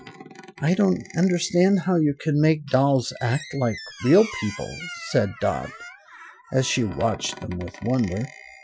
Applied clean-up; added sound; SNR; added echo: classical method Wiener filter.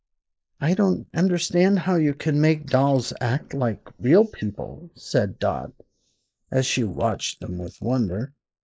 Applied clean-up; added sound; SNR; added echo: neural mask model Resemble Enhance denoiser.